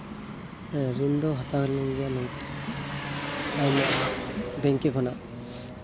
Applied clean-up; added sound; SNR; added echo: none; Engine; 3 dB; none.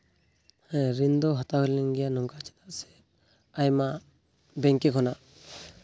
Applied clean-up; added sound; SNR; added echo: none; none; none; none.